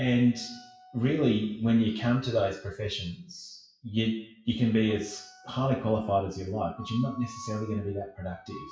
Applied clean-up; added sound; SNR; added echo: classical method WPE with log-MMSE.